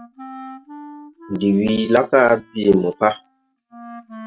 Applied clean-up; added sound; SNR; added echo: neural mask model RNNoise.